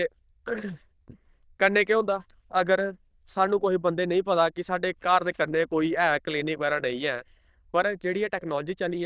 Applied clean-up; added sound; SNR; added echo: neural diffusion model UNIVERSE++.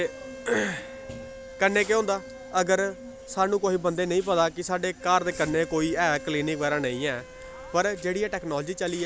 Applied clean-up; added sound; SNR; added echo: none; Wind instrument, woodwind instrument; 17 dB; none.